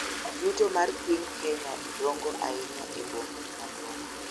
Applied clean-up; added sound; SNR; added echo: none; Toilet flush; 5 dB; none.